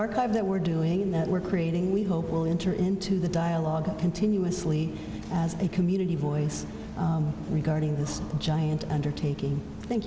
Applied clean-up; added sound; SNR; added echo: none; none; none; none.